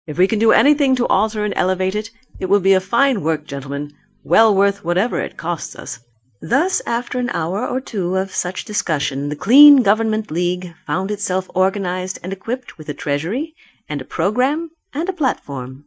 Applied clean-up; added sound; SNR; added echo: neural mask model DeepFilterNet 3.